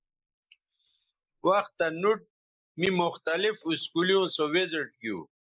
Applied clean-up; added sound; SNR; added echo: neural mask model Resemble Enhance denoiser.